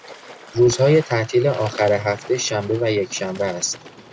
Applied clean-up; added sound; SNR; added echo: none; Water / Bird; 18 dB; none.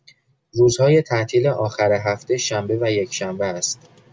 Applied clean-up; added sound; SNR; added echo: none; none; none; none.